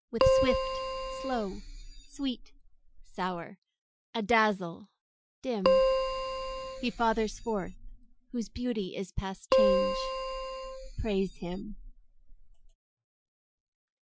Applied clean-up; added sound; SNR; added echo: classical method Wiener filter.